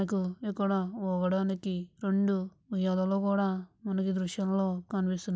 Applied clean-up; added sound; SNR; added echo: none; none; none; none.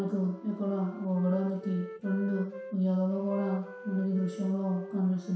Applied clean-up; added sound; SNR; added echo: none; Wind instrument, woodwind instrument; 14 dB; reverberation time 0.7 s.